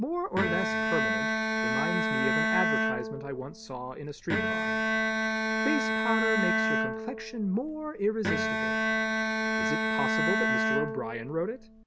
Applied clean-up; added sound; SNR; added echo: none; Bowed string instrument; -5 dB; none.